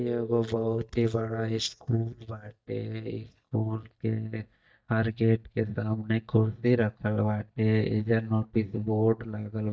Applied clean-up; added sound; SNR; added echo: neural mask model DeepFilterNet 3.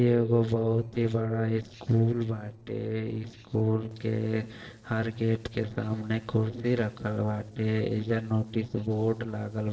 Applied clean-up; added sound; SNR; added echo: neural separator model SepFormer DNS4.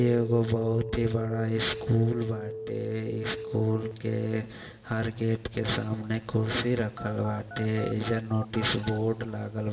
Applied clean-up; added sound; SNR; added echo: none; Telephone; 12 dB; reverberation time 1.9 s.